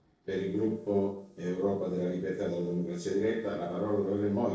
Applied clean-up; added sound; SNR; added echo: neural separator model SepFormer DNS4.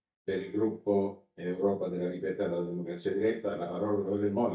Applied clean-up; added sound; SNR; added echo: neural mask model DeepFilterNet 3.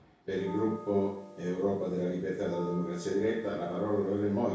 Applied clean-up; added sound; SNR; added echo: none; Bell; 17 dB; reverberation time 0.6 s.